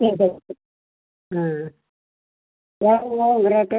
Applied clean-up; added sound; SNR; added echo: none; none; none; none.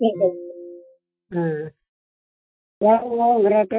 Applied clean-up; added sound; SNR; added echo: classical method Wiener filter.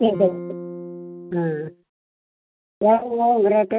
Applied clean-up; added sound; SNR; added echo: neural mask model RNNoise.